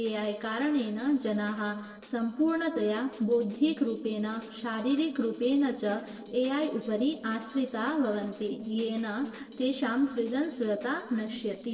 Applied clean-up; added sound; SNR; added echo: neural separator model SepFormer DNS4.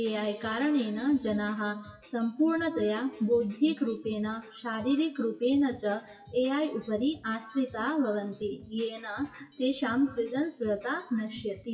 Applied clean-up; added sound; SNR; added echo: classical method WPE with log-MMSE.